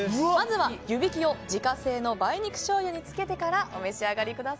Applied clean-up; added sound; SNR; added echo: none; none; none; none.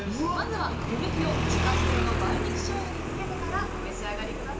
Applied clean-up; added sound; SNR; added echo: none; Motorcycle; -5 dB; reverberation time 1.9 s.